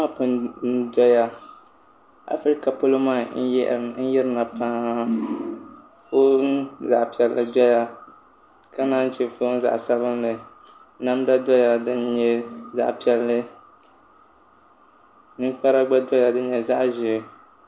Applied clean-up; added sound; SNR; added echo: none; none; none; none.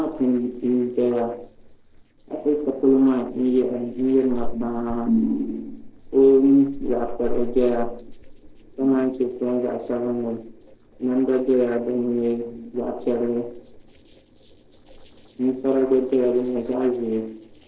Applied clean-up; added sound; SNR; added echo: neural separator model SepFormer DNS4.